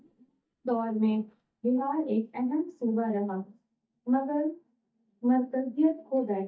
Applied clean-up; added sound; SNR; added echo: neural mask model DeepFilterNet 3.